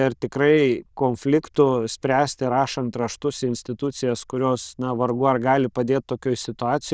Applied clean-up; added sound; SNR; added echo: neural diffusion model UNIVERSE++.